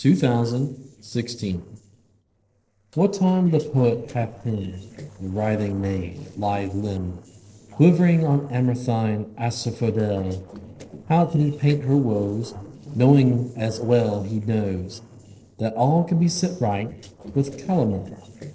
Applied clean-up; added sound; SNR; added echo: neural separator model SepFormer DNS4.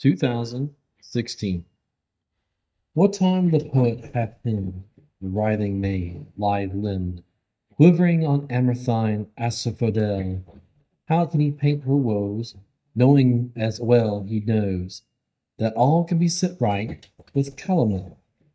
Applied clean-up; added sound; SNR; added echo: neural mask model DeepFilterNet 3.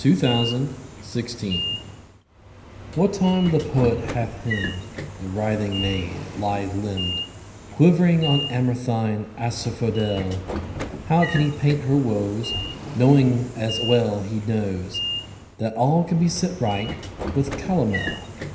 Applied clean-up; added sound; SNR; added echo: none; Sliding door / Train; 10 dB; reverberation time 0.9 s.